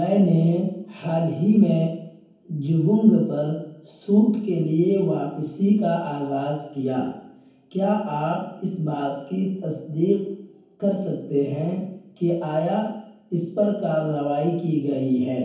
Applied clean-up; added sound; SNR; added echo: none; none; none; reverberation time 0.9 s.